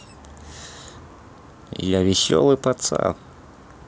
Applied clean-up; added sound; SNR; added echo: none; none; none; none.